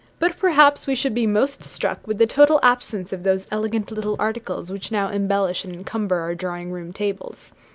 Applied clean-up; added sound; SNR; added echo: none; none; none; none.